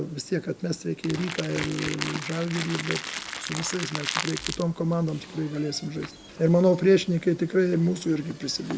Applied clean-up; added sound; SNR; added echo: none; Crackle; 7 dB; none.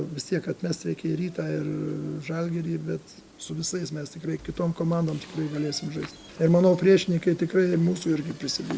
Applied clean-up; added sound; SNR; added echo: none; none; none; none.